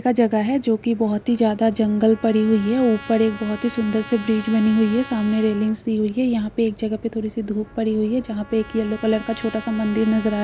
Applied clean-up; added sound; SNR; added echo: none; Trumpet; 20 dB; none.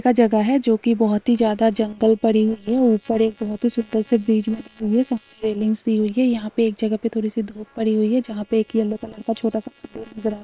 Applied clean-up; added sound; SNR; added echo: neural separator model SepFormer WHAM!.